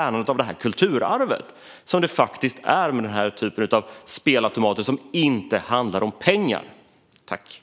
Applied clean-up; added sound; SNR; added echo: none; none; none; none.